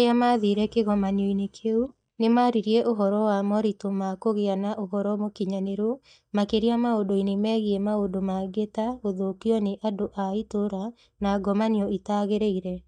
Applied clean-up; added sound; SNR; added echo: neural mask model DeepFilterNet 3.